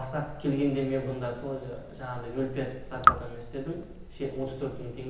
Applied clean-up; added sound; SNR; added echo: none; Raindrop / Drip; 1 dB; reverberation time 0.9 s.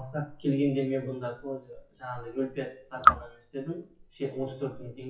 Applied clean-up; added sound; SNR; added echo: classical method WPE with log-MMSE.